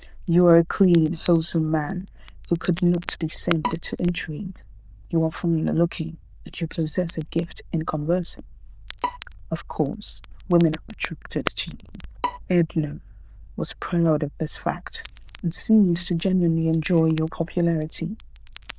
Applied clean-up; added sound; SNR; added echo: neural diffusion model UNIVERSE++.